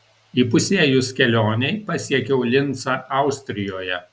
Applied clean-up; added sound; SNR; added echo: none; none; none; none.